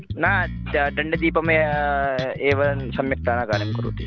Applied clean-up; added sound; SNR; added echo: none; Bass guitar; 6 dB; none.